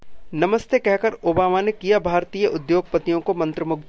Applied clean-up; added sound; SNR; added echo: none; none; none; none.